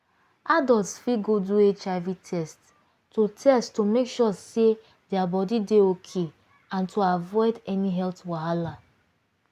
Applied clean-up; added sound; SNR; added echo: none; none; none; none.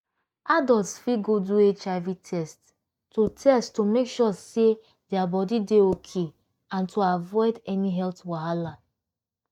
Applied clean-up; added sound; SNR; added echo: neural mask model DeepFilterNet 3.